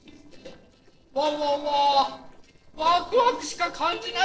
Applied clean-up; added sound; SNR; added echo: neural separator model SepFormer DNS4.